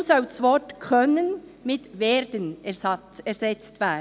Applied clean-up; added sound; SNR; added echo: none; none; none; none.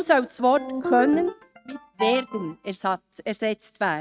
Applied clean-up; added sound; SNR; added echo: neural mask model RNNoise.